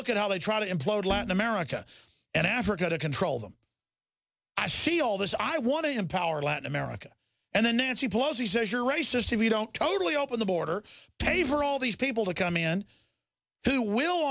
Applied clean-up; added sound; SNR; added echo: none; Bowed string instrument; 12 dB; none.